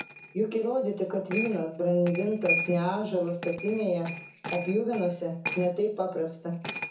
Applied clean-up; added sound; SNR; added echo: none; Coin (dropping); 1 dB; reverberation time 0.6 s.